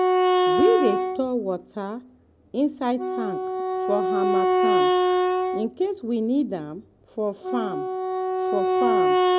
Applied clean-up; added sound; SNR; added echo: none; Wind instrument, woodwind instrument; -4 dB; none.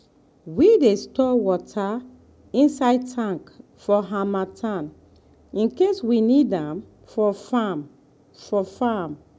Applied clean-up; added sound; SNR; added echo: none; none; none; none.